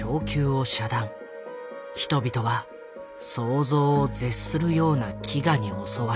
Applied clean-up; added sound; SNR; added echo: none; none; none; none.